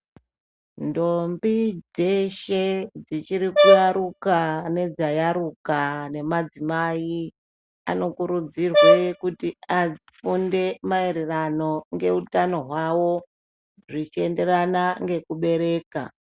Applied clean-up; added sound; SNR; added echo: none; Brass instrument; -4 dB; none.